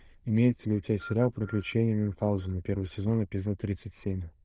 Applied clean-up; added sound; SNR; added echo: neural diffusion model UNIVERSE++.